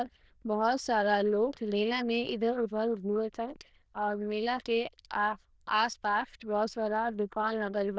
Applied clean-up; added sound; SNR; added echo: neural diffusion model UNIVERSE++.